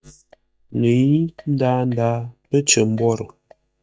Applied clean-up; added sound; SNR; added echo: neural mask model DeepFilterNet 3.